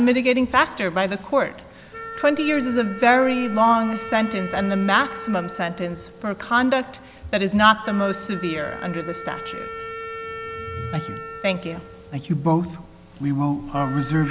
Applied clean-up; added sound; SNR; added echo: none; Wind instrument, woodwind instrument; 14 dB; none.